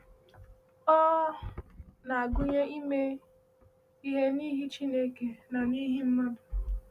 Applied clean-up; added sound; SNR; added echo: none; none; none; none.